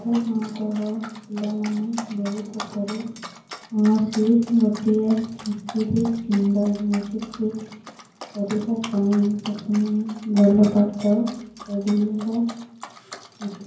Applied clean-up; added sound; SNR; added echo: none; Dog; 18 dB; reverberation time 0.9 s.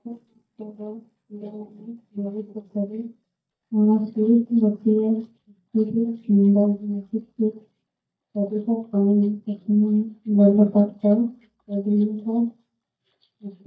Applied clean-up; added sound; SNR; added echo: neural mask model DeepFilterNet 3.